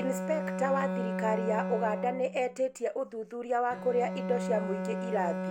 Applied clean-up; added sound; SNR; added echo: none; Bowed string instrument; 3 dB; none.